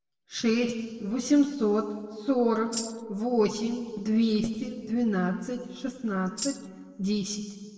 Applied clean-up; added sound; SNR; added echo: neural separator model SepFormer DNS4.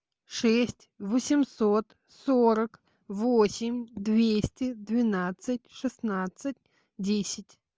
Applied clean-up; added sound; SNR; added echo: none; none; none; none.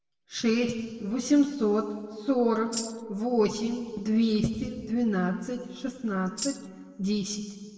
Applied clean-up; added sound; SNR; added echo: none; Tambourine; 11 dB; reverberation time 1.6 s.